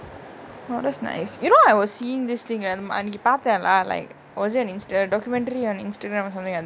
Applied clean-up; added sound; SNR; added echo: none; none; none; none.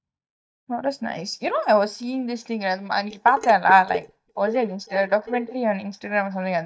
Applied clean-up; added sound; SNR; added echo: neural mask model DeepFilterNet 3.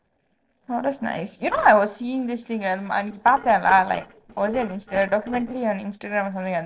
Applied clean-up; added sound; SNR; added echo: neural separator model SepFormer DNS4.